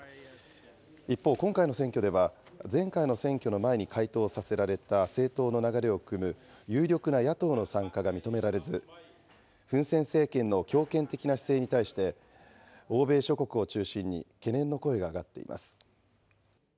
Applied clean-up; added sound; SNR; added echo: none; none; none; none.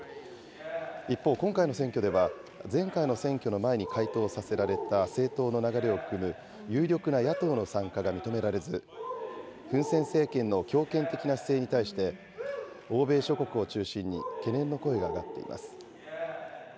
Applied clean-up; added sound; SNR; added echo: none; Cheering; 11 dB; none.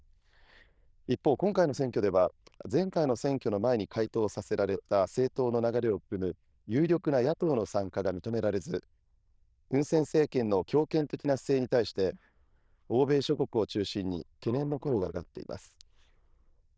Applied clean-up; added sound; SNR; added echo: neural diffusion model UNIVERSE++.